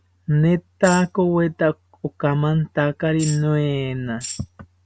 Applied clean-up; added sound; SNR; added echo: none; Tambourine; 14 dB; none.